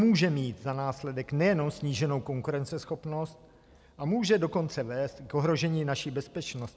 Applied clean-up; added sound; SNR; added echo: none; none; none; none.